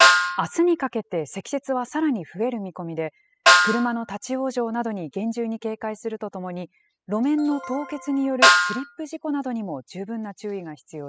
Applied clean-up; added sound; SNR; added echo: classical method spectral subtraction.